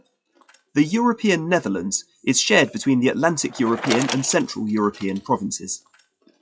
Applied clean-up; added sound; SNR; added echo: classical method WPE with log-MMSE.